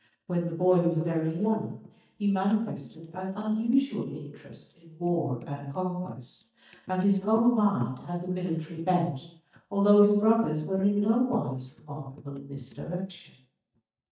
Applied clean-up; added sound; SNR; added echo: neural mask model DeepFilterNet 3.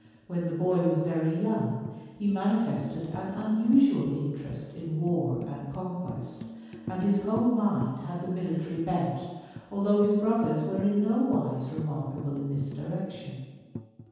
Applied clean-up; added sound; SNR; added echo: none; Tambourine; 15 dB; reverberation time 1.2 s.